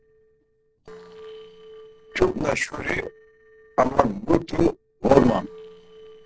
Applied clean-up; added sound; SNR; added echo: neural separator model SepFormer DNS4.